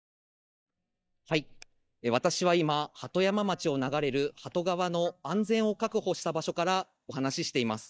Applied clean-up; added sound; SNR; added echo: neural mask model DeepFilterNet 3.